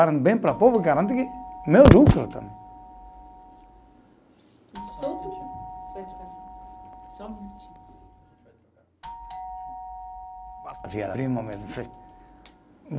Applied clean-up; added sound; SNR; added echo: none; Doorbell; 17 dB; none.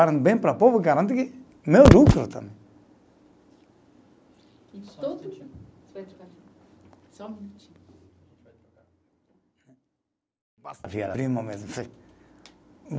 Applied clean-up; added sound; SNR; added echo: none; none; none; none.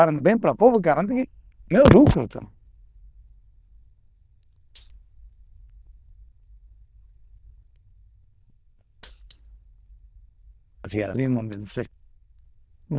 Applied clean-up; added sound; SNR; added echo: neural diffusion model UNIVERSE++.